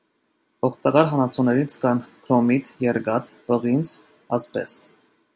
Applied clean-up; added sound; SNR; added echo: none; none; none; none.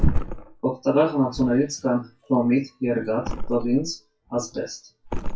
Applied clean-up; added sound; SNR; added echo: classical method WPE with log-MMSE.